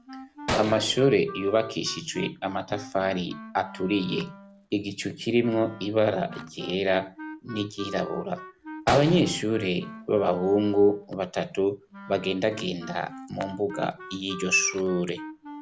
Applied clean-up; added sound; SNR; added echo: none; Gunshot, gunfire + Wind instrument, woodwind instrument; 12 dB; none.